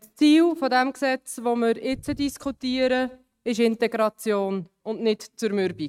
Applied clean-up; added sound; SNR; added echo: neural mask model RNNoise.